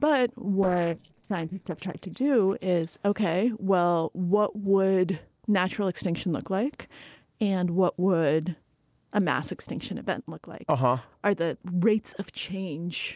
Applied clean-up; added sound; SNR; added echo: neural separator model SepFormer DNS4.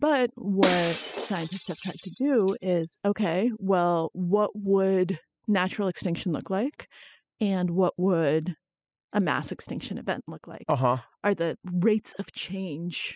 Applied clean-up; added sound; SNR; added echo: classical method spectral subtraction.